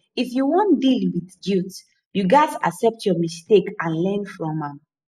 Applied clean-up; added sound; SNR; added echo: neural mask model Resemble Enhance denoiser.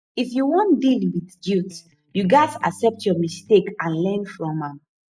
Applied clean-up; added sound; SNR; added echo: neural mask model DeepFilterNet 3.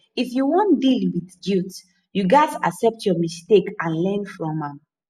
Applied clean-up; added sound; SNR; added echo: none; none; none; none.